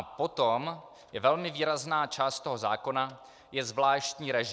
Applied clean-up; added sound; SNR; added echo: none; none; none; none.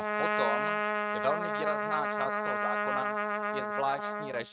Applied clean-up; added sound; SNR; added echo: neural mask model RNNoise.